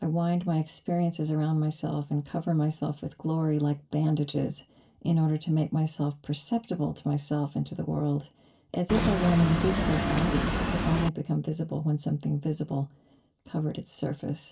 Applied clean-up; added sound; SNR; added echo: none; Boat, Water vehicle; -1 dB; reverberation time 0.2 s.